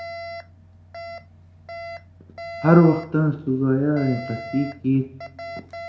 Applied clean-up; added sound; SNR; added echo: none; Alarm; 14 dB; reverberation time 0.8 s.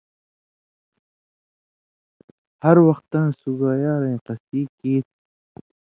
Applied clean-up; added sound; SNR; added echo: none; none; none; none.